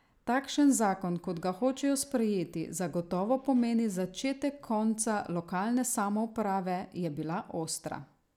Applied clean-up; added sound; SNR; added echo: none; none; none; none.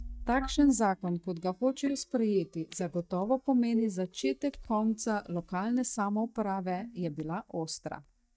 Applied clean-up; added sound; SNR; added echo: neural mask model DeepFilterNet 3.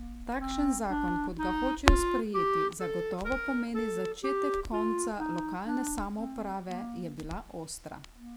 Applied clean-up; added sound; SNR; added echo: none; Crackle + Wind instrument, woodwind instrument; -3 dB; none.